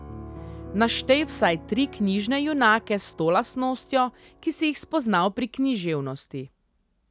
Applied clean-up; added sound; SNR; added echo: none; Piano; 19 dB; none.